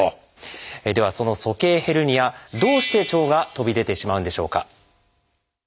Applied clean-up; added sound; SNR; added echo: none; none; none; none.